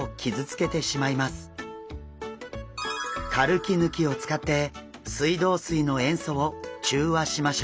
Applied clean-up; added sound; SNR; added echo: none; none; none; none.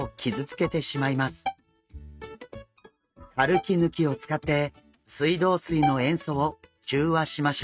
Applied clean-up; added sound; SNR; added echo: neural mask model RNNoise.